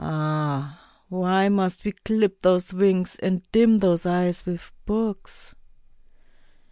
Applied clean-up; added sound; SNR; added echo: none; none; none; none.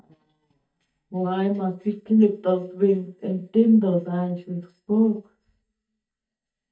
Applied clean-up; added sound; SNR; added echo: neural mask model DeepFilterNet 3.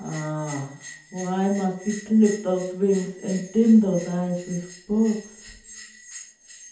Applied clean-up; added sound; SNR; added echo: none; Bell; 19 dB; reverberation time 0.6 s.